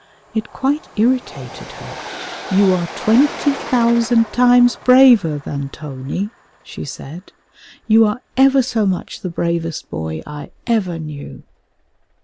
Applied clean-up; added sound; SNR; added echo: none; Train; 17 dB; none.